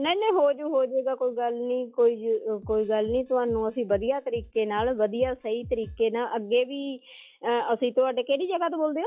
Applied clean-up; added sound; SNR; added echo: classical method log-MMSE.